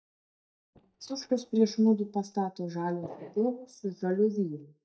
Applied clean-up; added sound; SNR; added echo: neural mask model DeepFilterNet 3.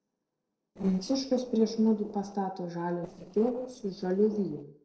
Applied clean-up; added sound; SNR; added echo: neural separator model SepFormer DNS4.